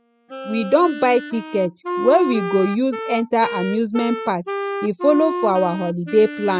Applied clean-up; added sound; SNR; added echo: classical method spectral subtraction.